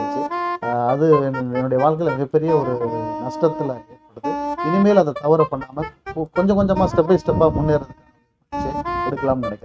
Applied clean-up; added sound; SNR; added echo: neural mask model RNNoise.